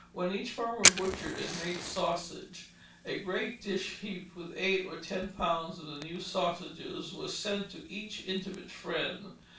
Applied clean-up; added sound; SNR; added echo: none; Fire; 2 dB; reverberation time 0.4 s.